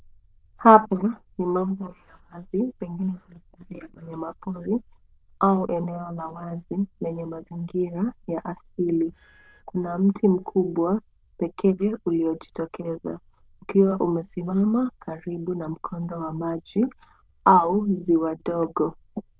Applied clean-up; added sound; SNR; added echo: neural diffusion model UNIVERSE++.